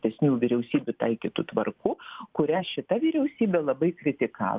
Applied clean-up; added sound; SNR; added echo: none; none; none; none.